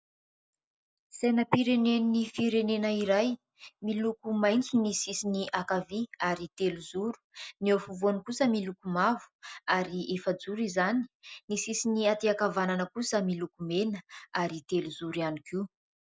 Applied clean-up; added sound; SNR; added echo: none; none; none; none.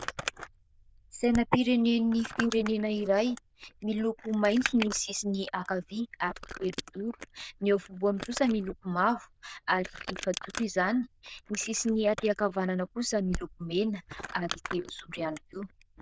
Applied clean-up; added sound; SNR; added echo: neural diffusion model UNIVERSE++.